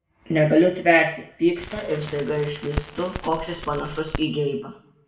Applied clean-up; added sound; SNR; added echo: none; Crackle; 11 dB; reverberation time 0.6 s.